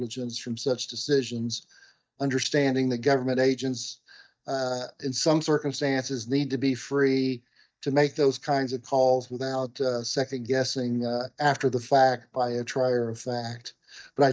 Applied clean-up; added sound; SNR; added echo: neural mask model DeepFilterNet 3.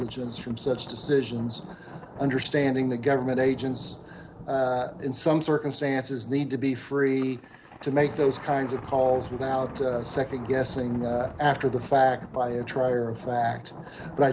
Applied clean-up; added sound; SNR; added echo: none; Thunder; 15 dB; none.